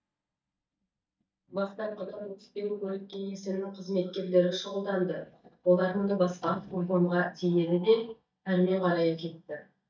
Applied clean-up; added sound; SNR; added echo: neural mask model DeepFilterNet 3.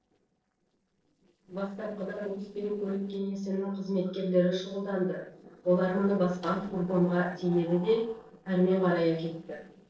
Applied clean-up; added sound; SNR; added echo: neural separator model SepFormer DNS4.